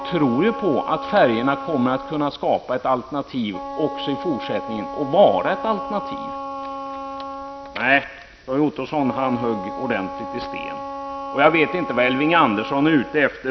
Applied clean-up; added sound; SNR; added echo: none; Wind instrument, woodwind instrument; 10 dB; none.